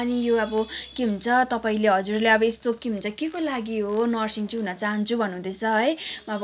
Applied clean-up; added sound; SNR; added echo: none; none; none; none.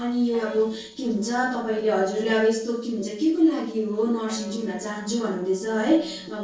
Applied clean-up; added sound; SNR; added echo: neural separator model SepFormer DNS4.